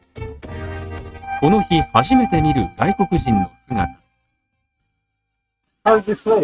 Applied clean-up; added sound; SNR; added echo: neural mask model RNNoise.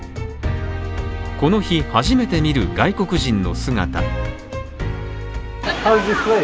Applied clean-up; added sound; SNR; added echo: none; none; none; none.